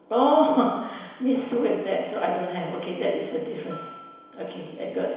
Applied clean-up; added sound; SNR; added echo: none; Bell; 19 dB; reverberation time 1.0 s.